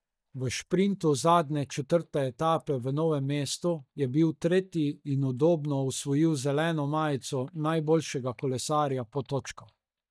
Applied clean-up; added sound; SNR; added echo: neural mask model DeepFilterNet 3.